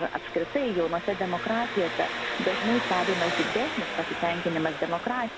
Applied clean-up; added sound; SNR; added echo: none; Engine; 4 dB; none.